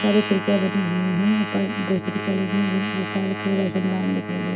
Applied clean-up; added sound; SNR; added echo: neural mask model RNNoise.